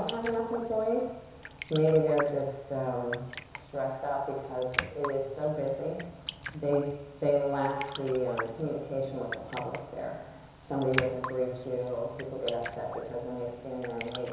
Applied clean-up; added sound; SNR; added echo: none; Raindrop; 11 dB; reverberation time 1.0 s.